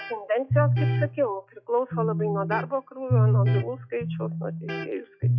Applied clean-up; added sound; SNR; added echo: classical method log-MMSE.